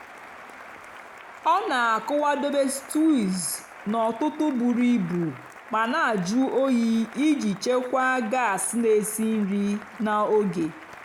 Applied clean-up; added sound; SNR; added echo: none; Applause; 19 dB; none.